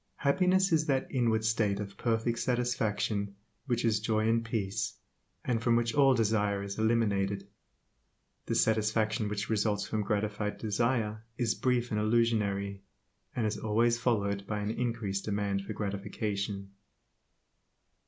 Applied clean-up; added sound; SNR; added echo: none; none; none; none.